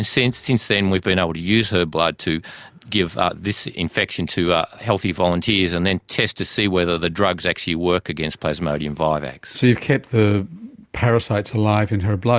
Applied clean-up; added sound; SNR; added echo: none; none; none; none.